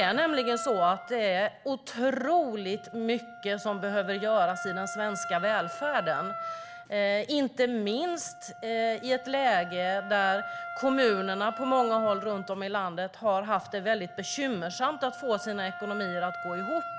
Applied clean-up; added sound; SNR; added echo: none; Wind instrument, woodwind instrument; 11 dB; none.